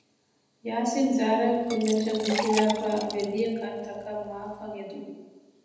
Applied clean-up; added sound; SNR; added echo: none; Liquid; 8 dB; reverberation time 1.1 s.